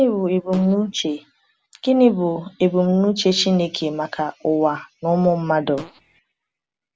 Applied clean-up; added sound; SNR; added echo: none; Fart; 20 dB; none.